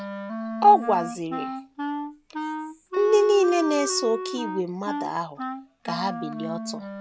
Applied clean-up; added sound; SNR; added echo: none; Wind instrument, woodwind instrument; 7 dB; none.